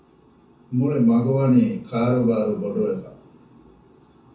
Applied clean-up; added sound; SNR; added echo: none; none; none; reverberation time 0.6 s.